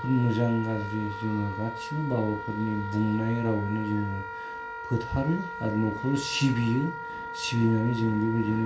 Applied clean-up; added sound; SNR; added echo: none; Wind instrument, woodwind instrument; 9 dB; reverberation time 0.4 s.